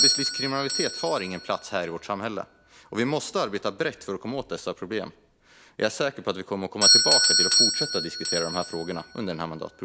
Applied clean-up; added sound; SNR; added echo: none; Doorbell; -3 dB; none.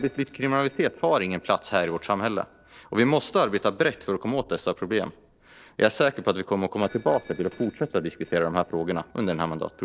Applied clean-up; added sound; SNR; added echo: neural separator model SepFormer DNS4.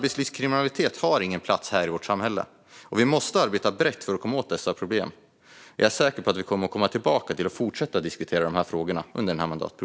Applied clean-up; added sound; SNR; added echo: none; none; none; none.